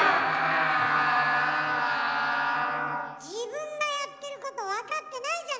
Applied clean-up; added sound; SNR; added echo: none; Musical instrument; 14 dB; none.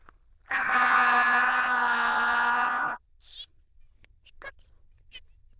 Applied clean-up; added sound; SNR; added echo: neural diffusion model UNIVERSE++.